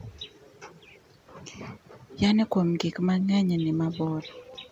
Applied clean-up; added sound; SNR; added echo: none; none; none; none.